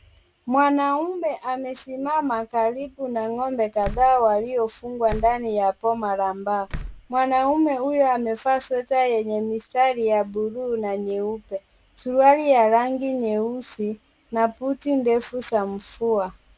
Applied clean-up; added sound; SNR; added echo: none; Slam; 14 dB; none.